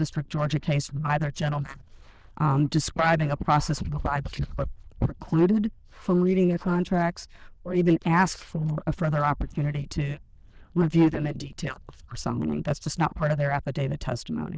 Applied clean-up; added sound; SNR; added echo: neural diffusion model UNIVERSE++.